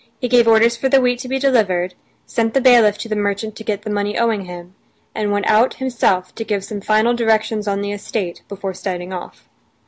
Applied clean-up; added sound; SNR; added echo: none; none; none; none.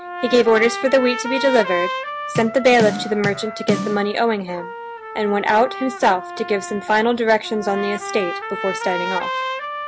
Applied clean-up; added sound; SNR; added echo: none; Trumpet + Bass drum / Snare drum; 8 dB; none.